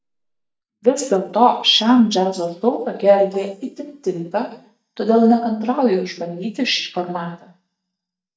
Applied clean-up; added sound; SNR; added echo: neural mask model DeepFilterNet 3.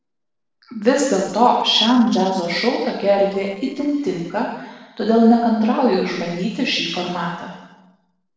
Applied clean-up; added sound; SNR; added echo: neural separator model SepFormer DNS4.